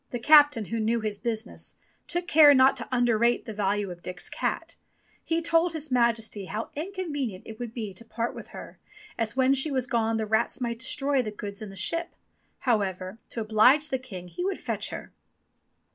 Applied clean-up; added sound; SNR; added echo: none; none; none; none.